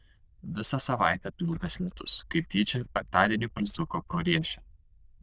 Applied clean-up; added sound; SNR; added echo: neural diffusion model UNIVERSE++.